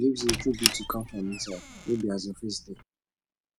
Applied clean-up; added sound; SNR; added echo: none; Squeak; 3 dB; none.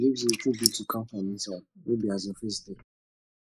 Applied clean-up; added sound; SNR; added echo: neural mask model Resemble Enhance denoiser.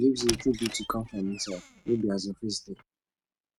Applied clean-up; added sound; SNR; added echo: neural mask model RNNoise.